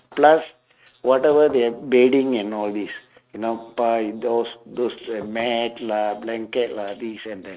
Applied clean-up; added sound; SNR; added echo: neural mask model RNNoise.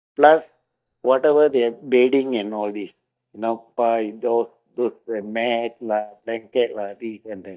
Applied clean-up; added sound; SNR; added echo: neural mask model DeepFilterNet 3.